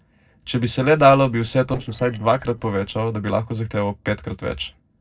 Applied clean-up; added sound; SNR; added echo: neural separator model SepFormer DNS4.